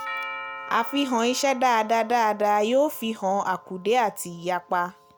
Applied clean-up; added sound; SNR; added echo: none; Doorbell; 15 dB; none.